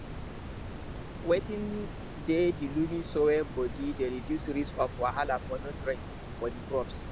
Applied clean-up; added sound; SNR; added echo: none; Water; 7 dB; none.